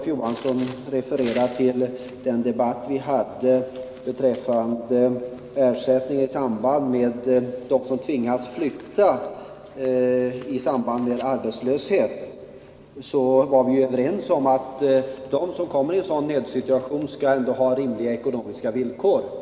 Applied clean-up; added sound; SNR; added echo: none; none; none; reverberation time 2.5 s.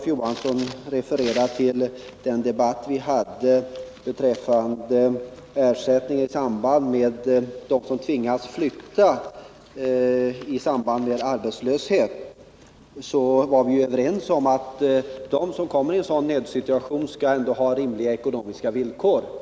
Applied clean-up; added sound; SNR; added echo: none; none; none; none.